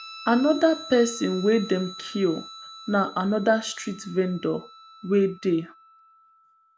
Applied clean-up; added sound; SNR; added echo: none; Guitar; 18 dB; none.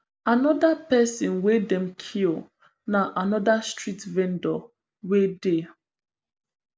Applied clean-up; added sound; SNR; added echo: none; none; none; none.